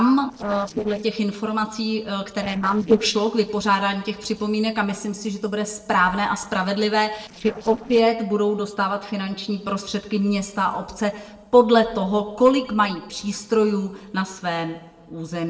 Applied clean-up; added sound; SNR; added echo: neural separator model SepFormer DNS4.